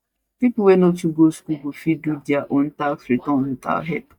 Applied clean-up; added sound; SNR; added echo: neural mask model DeepFilterNet 3.